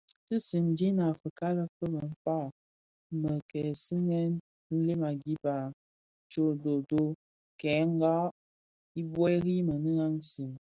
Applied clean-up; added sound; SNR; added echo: none; none; none; none.